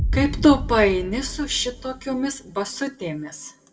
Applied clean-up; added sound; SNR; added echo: none; Boom; 7 dB; reverberation time 0.7 s.